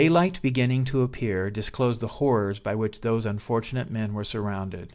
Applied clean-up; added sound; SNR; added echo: none; none; none; none.